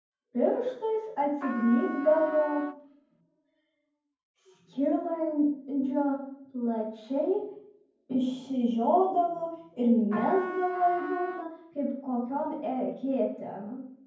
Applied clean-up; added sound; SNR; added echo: none; Trumpet; 11 dB; reverberation time 0.9 s.